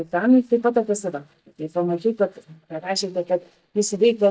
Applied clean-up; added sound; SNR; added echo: neural mask model DeepFilterNet 3.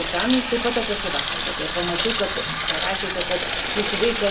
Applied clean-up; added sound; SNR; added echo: none; Sink (filling or washing) / Water tap, faucet; -2 dB; reverberation time 0.2 s.